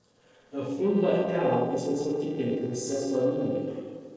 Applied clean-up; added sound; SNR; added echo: neural separator model SepFormer DNS4.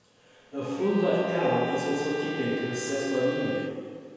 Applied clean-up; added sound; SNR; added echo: none; Bowed string instrument; 11 dB; reverberation time 1.9 s.